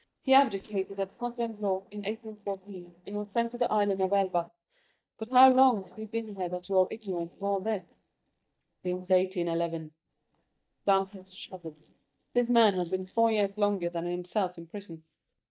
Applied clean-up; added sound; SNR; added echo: neural mask model DeepFilterNet 3.